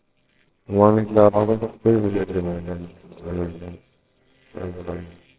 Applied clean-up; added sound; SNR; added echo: neural separator model SepFormer WHAMR!.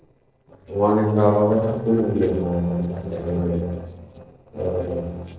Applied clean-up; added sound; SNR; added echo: neural separator model SepFormer DNS4.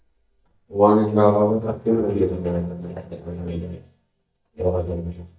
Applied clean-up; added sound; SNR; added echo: neural mask model DeepFilterNet 3.